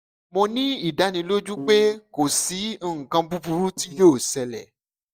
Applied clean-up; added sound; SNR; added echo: neural mask model DeepFilterNet 3.